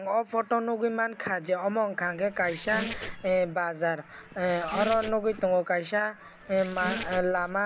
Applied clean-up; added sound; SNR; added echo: none; Squeak; 10 dB; none.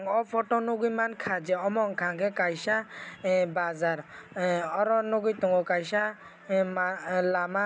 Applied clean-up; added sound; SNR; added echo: none; none; none; none.